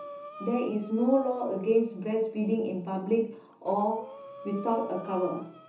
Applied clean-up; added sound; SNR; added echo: none; Breathing; 17 dB; reverberation time 0.7 s.